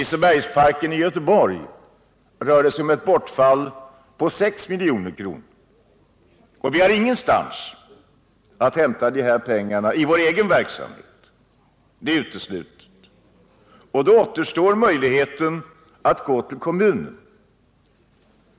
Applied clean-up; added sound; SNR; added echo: none; none; none; none.